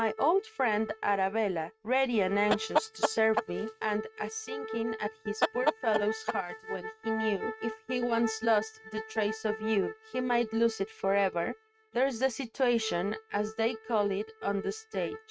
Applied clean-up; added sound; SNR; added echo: neural mask model RNNoise.